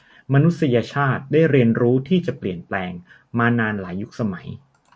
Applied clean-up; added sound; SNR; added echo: none; none; none; none.